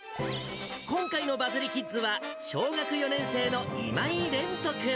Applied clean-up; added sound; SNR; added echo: none; Wind instrument, woodwind instrument; 12 dB; none.